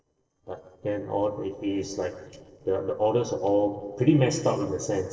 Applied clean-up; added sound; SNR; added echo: neural separator model SepFormer DNS4.